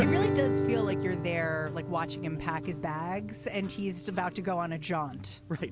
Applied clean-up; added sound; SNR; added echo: none; Guitar; 1 dB; none.